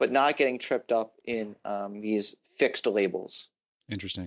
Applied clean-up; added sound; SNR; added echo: neural mask model DeepFilterNet 3.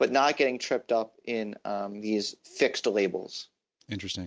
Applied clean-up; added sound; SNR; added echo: none; none; none; none.